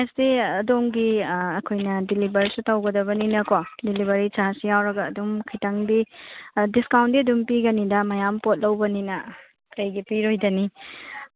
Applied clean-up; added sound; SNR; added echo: none; none; none; none.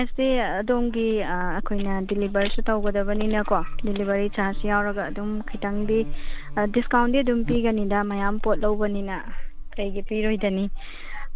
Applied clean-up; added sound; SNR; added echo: none; Buzz; 1 dB; none.